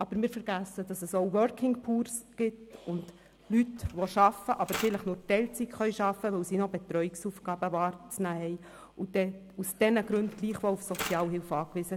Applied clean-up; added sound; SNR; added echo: none; Mechanisms; 13 dB; none.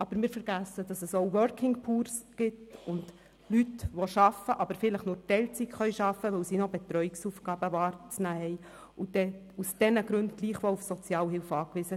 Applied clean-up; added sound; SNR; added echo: none; none; none; none.